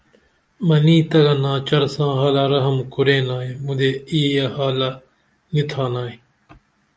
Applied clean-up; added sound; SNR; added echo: none; none; none; none.